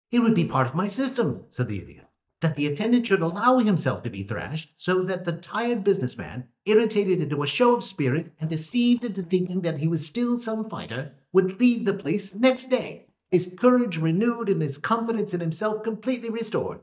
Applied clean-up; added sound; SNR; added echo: neural mask model DeepFilterNet 3.